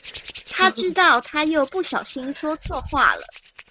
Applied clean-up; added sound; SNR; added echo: neural mask model RNNoise.